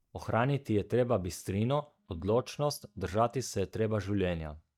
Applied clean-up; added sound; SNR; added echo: neural mask model DeepFilterNet 3.